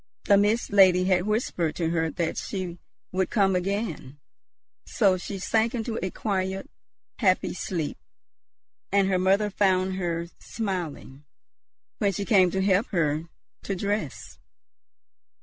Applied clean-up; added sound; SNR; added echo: none; none; none; none.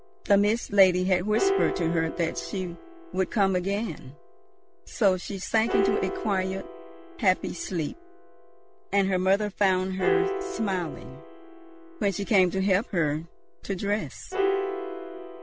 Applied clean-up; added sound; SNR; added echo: none; Piano; 6 dB; none.